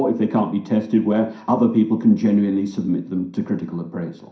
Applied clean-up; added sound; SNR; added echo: none; none; none; reverberation time 0.5 s.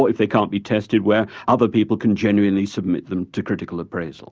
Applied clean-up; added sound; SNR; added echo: none; none; none; none.